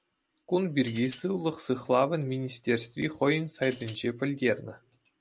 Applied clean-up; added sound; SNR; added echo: none; Tambourine; 0 dB; none.